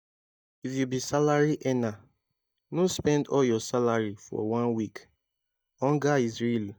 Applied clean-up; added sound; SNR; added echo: neural mask model DeepFilterNet 3.